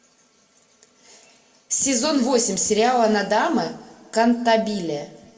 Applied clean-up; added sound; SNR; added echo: none; none; none; reverberation time 1.4 s.